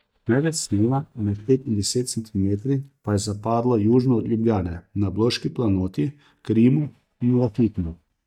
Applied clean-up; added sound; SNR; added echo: neural mask model DeepFilterNet 3.